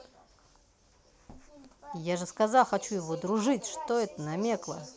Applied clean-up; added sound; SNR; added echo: none; none; none; none.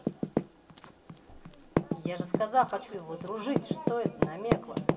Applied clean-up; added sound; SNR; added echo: none; Typing; -2 dB; reverberation time 1.1 s.